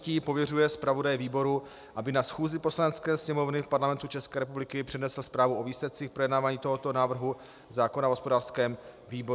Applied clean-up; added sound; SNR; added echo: none; none; none; none.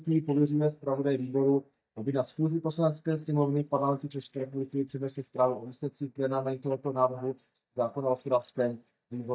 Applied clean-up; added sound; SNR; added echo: neural mask model DeepFilterNet 3.